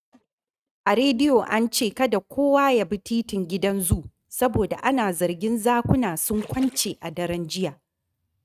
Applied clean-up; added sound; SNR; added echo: neural mask model RNNoise.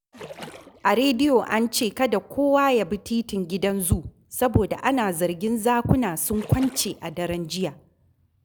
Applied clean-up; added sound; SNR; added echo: none; Splash, splatter; 19 dB; none.